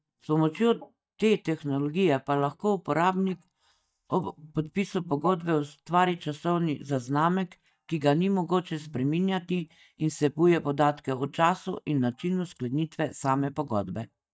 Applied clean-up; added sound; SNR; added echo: neural mask model DeepFilterNet 3.